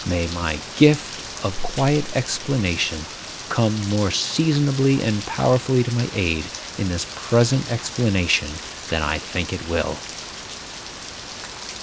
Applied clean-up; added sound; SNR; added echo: none; Rain; 11 dB; none.